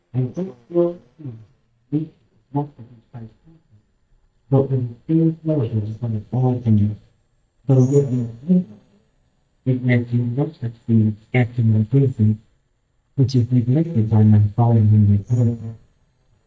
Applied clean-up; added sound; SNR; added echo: neural mask model DeepFilterNet 3.